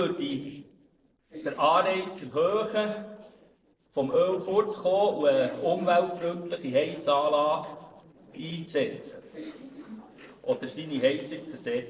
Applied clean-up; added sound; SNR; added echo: neural separator model SepFormer DNS4.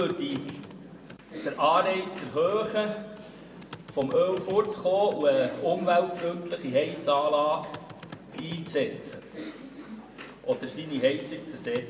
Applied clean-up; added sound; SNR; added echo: none; Computer keyboard; 15 dB; reverberation time 1.0 s.